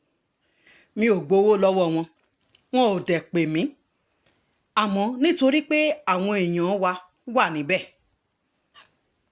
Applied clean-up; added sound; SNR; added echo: none; none; none; none.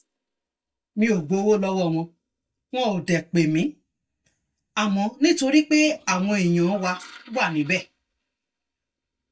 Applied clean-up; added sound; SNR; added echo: neural mask model DeepFilterNet 3.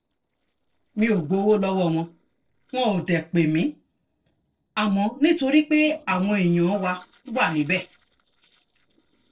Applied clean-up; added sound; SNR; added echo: neural separator model SepFormer DNS4.